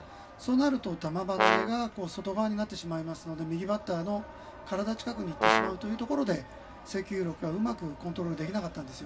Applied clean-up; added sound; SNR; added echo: none; Brass instrument; -4 dB; reverberation time 0.2 s.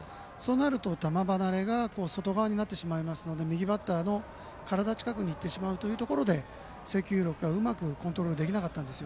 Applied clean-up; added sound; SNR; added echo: none; none; none; none.